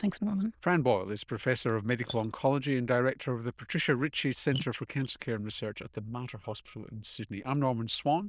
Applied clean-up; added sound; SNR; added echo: neural diffusion model UNIVERSE++.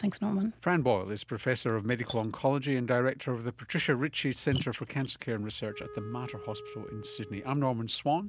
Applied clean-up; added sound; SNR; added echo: none; Wind instrument, woodwind instrument + Splash, splatter; 15 dB; none.